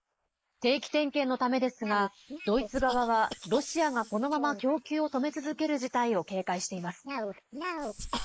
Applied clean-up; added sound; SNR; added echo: neural mask model Resemble Enhance denoiser.